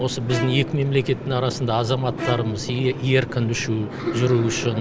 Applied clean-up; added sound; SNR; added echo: none; Bowed string instrument; 13 dB; none.